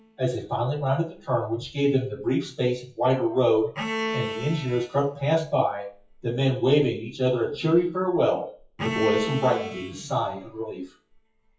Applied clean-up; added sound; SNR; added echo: classical method WPE with log-MMSE.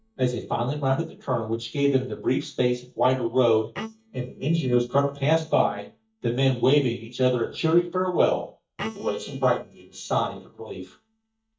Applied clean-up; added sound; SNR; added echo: neural mask model DeepFilterNet 3.